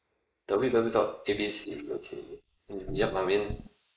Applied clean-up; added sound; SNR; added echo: neural mask model Resemble Enhance denoiser.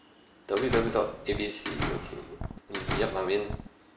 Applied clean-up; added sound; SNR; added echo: none; Slam; 3 dB; none.